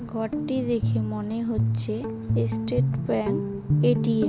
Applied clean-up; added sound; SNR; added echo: none; Guitar; -2 dB; none.